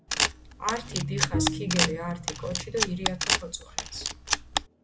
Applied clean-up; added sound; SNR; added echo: none; Camera + Bowed string instrument; -4 dB; none.